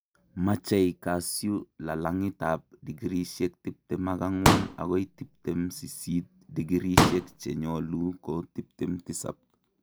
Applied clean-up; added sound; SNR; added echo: none; Explosion; -5 dB; none.